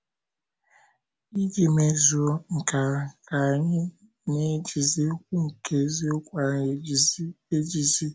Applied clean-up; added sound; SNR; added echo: none; none; none; none.